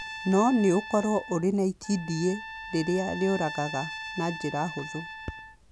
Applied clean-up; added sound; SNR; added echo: none; Trumpet; 12 dB; none.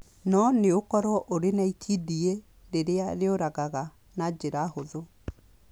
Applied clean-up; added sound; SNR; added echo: none; none; none; none.